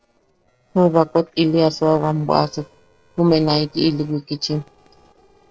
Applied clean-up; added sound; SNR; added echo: neural separator model SepFormer DNS4.